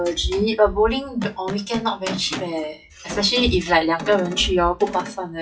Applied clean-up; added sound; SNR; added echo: classical method WPE with log-MMSE.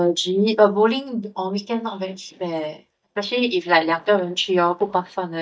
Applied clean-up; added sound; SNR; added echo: neural mask model DeepFilterNet 3.